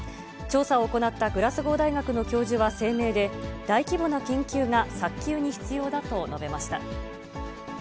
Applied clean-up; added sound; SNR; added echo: none; none; none; none.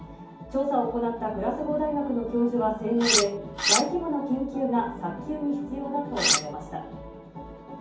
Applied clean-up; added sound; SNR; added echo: none; Cutlery, silverware; -3 dB; reverberation time 0.6 s.